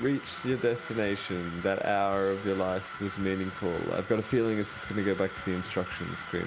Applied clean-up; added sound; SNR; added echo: none; none; none; none.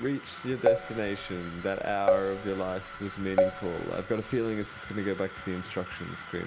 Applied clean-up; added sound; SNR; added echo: none; Keyboard (musical); -1 dB; none.